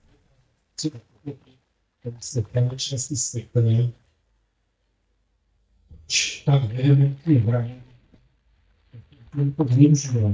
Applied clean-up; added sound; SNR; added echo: neural mask model DeepFilterNet 3.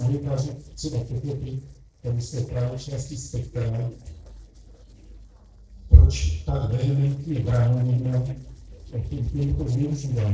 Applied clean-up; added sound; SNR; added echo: neural separator model SepFormer DNS4.